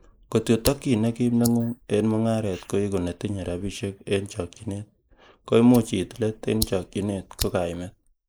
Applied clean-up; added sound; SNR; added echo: neural mask model Resemble Enhance denoiser.